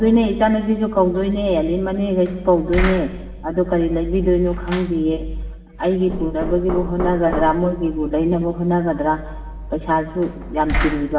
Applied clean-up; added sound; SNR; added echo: none; Knock; 8 dB; reverberation time 1.6 s.